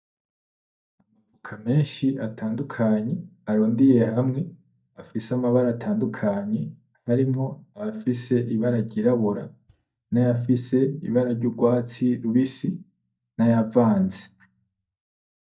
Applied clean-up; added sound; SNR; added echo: neural mask model DeepFilterNet 3.